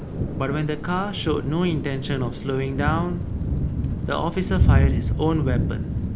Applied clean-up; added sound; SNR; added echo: none; Thunder / Rain; -2 dB; none.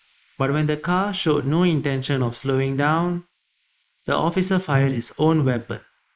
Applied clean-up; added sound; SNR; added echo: neural mask model Resemble Enhance denoiser.